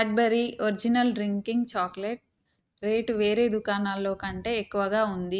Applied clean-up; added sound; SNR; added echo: neural mask model RNNoise.